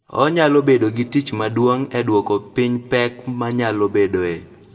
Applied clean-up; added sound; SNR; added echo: none; none; none; reverberation time 1.0 s.